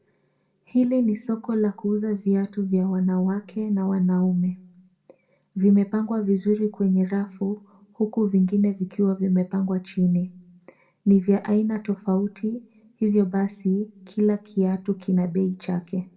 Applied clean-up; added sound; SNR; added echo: none; none; none; reverberation time 0.5 s.